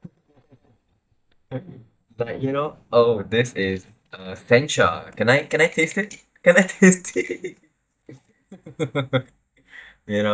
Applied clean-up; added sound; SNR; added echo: neural mask model DeepFilterNet 3.